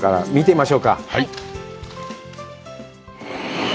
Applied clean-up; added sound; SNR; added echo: none; none; none; none.